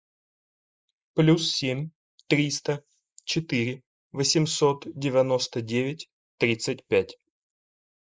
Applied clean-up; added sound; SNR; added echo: neural mask model Resemble Enhance denoiser.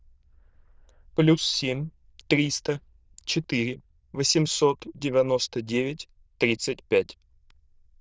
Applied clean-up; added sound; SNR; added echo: neural diffusion model UNIVERSE++.